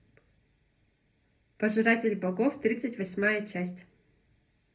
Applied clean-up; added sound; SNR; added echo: none; none; none; reverberation time 0.3 s.